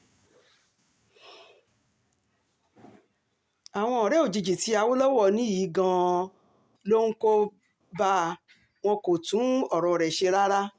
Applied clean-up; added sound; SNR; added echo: none; none; none; none.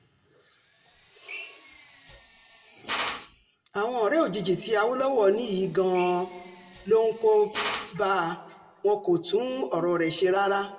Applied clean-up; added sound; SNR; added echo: none; Drill; 10 dB; reverberation time 1.0 s.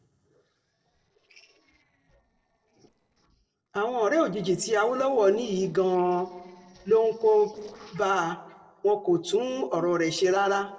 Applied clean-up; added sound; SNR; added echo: neural separator model SepFormer DNS4.